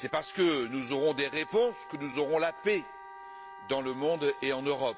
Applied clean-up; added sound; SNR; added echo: none; Wind instrument, woodwind instrument + Wind instrument, woodwind instrument; 16 dB; none.